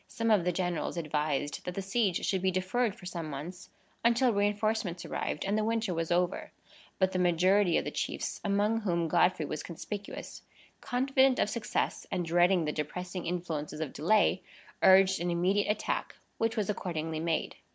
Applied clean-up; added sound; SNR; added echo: none; none; none; none.